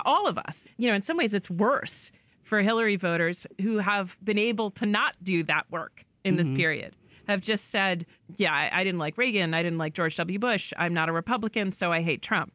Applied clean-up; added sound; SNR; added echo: none; none; none; none.